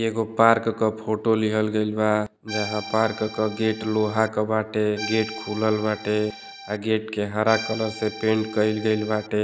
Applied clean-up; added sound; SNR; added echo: none; Accordion; 13 dB; none.